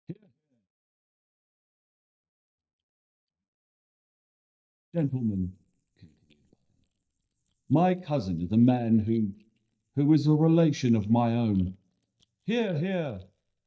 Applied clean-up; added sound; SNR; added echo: neural mask model DeepFilterNet 3.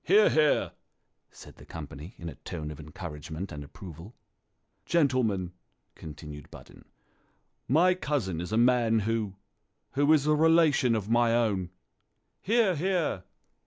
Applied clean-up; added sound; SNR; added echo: none; none; none; none.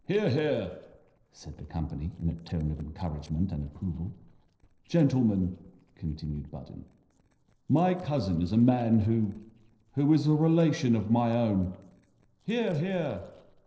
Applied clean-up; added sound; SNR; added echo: neural separator model SepFormer DNS4.